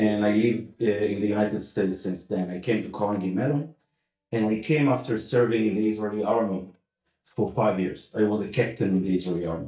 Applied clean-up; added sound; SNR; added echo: neural mask model DeepFilterNet 3.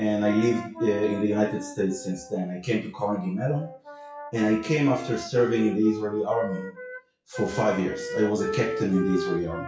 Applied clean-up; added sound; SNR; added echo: classical method WPE with log-MMSE.